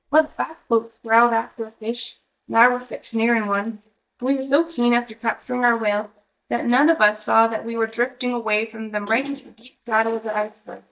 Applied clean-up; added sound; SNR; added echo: neural mask model DeepFilterNet 3.